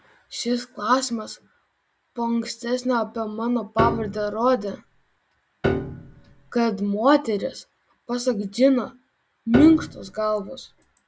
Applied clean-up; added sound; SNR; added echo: none; Piano; 5 dB; none.